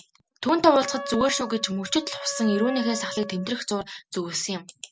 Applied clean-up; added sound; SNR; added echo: none; Wind instrument, woodwind instrument; 11 dB; none.